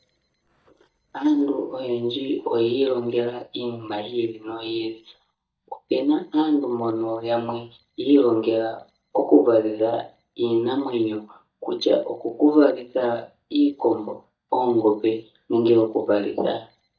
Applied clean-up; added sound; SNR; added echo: neural mask model DeepFilterNet 3.